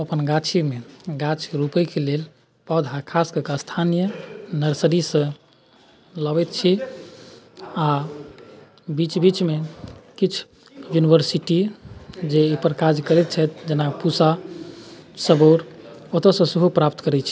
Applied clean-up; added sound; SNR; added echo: none; none; none; none.